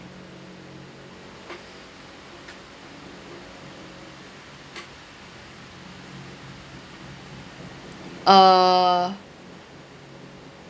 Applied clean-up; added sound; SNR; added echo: none; none; none; none.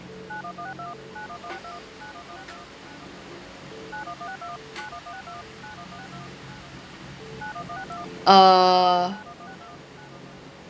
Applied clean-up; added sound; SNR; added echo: none; Telephone; 15 dB; none.